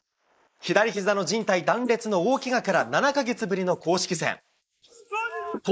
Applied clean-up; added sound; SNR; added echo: neural mask model Resemble Enhance denoiser.